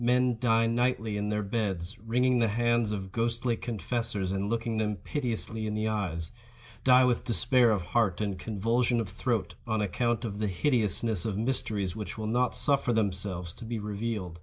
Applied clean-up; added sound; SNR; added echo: none; none; none; none.